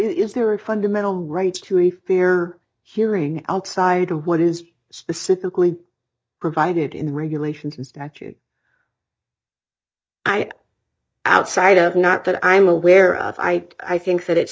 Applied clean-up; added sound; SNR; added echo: neural mask model DeepFilterNet 3.